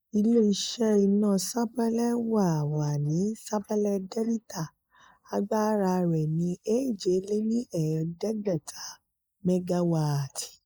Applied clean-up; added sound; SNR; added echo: neural mask model Resemble Enhance denoiser.